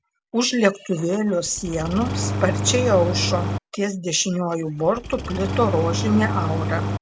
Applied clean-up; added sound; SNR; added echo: none; Engine starting; 3 dB; none.